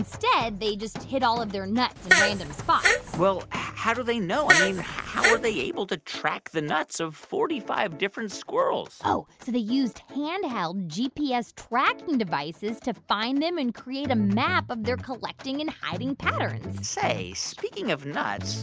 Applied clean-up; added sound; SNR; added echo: none; Fart; -3 dB; none.